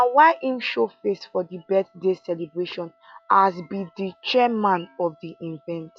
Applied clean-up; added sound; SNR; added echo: classical method log-MMSE.